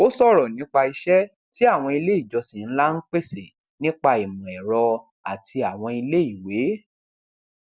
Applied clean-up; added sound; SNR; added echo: none; none; none; none.